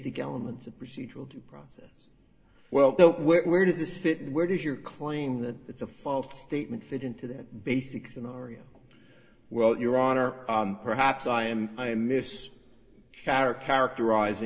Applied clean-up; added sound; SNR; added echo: none; none; none; reverberation time 1.6 s.